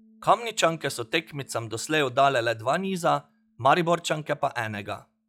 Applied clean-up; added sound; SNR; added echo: classical method log-MMSE.